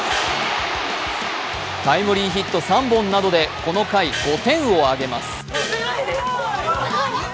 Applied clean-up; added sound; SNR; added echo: none; Gong; 12 dB; none.